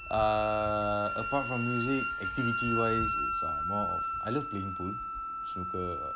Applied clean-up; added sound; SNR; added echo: none; Wind instrument, woodwind instrument; 1 dB; none.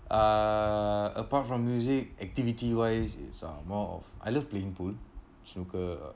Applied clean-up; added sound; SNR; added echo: none; none; none; none.